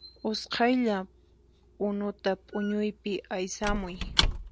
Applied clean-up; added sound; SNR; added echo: none; Squeak / Wood; 5 dB; none.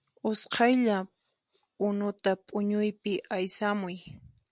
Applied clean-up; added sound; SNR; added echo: none; none; none; none.